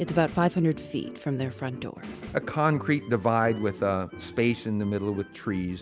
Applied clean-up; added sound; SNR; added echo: none; Snare drum; 19 dB; none.